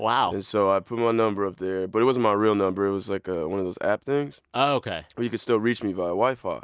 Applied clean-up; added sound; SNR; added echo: none; none; none; none.